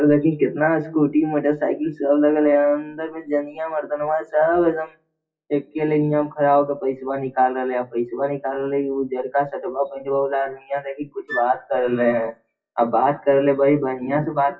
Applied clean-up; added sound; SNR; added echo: classical method WPE with log-MMSE.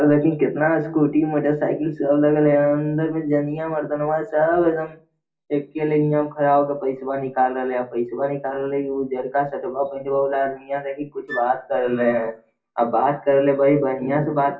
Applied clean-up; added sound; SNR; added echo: none; Wind instrument, woodwind instrument; 16 dB; reverberation time 0.2 s.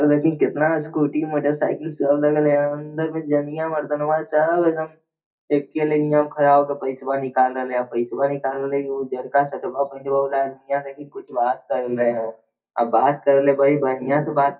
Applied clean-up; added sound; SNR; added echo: neural mask model DeepFilterNet 3.